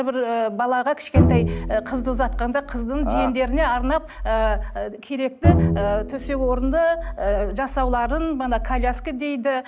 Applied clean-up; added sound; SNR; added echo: none; Bowed string instrument; 0 dB; none.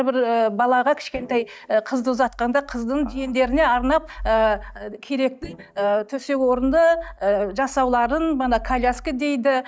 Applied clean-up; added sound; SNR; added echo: neural mask model DeepFilterNet 3.